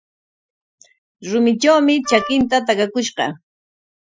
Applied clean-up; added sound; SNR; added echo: classical method Wiener filter.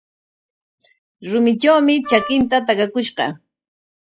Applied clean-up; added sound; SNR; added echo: classical method log-MMSE.